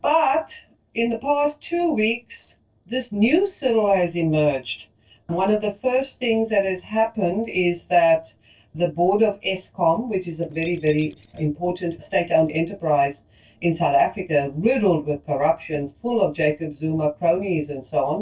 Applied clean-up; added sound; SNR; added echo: neural separator model SepFormer DNS4.